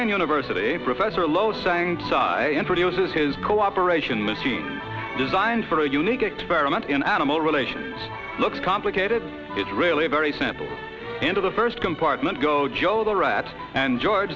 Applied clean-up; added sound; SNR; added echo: none; none; none; none.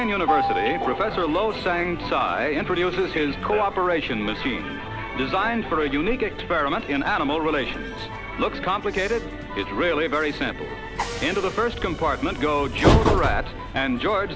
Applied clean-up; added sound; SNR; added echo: none; Train; 5 dB; none.